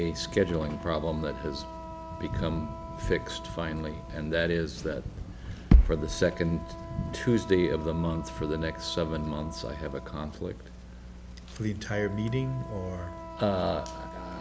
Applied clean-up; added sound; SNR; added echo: none; Thunder + Wind instrument, woodwind instrument; 11 dB; none.